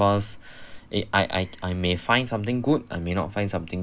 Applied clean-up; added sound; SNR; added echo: none; Gull, seagull / Fowl; 18 dB; none.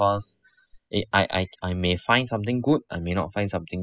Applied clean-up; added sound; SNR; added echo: classical method spectral subtraction.